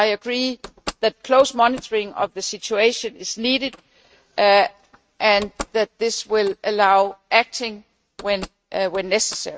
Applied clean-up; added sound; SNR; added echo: neural mask model RNNoise.